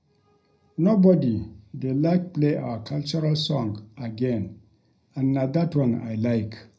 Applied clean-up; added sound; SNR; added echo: none; none; none; reverberation time 0.3 s.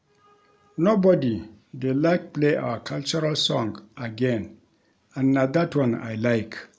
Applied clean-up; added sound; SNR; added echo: none; none; none; none.